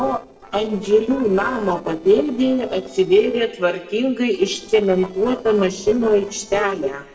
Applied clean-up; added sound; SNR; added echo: neural separator model SepFormer DNS4.